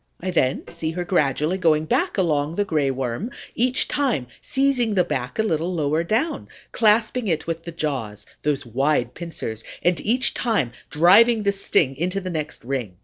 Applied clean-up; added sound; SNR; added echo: neural separator model SepFormer DNS4.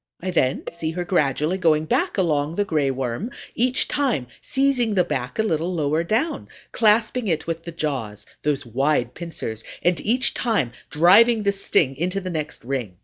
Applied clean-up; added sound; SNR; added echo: neural mask model DeepFilterNet 3.